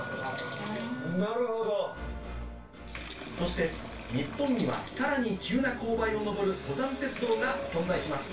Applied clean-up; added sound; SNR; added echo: none; Bathtub (filling or washing) / Liquid; 14 dB; reverberation time 0.3 s.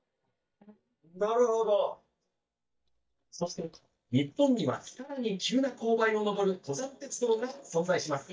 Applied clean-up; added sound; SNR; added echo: neural mask model DeepFilterNet 3.